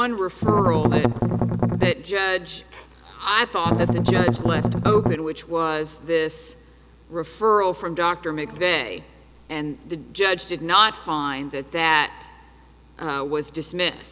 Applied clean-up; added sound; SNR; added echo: none; Strum; -3 dB; none.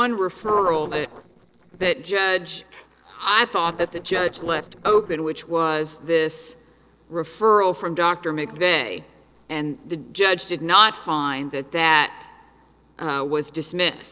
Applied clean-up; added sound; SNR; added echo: neural separator model SepFormer DNS4.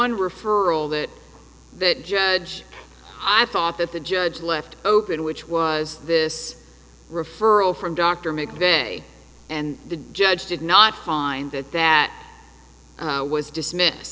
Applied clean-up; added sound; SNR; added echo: none; none; none; none.